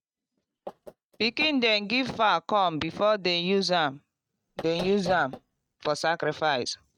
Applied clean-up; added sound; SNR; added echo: neural mask model RNNoise.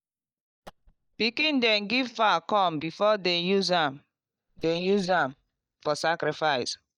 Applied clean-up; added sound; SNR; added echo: neural mask model DeepFilterNet 3.